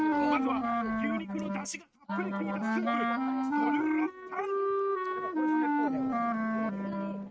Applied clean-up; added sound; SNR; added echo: neural mask model RNNoise.